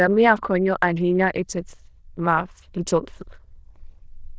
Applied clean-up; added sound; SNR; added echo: neural diffusion model UNIVERSE++.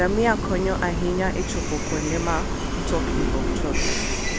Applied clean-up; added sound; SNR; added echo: none; Train; -2 dB; none.